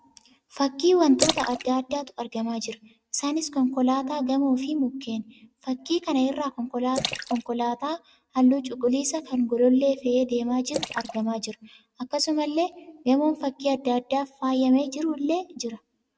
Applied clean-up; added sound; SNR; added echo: neural mask model RNNoise.